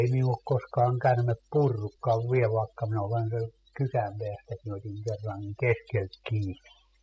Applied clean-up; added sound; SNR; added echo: classical method spectral subtraction.